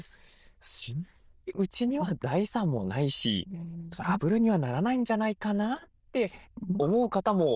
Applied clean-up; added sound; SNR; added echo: neural diffusion model UNIVERSE++.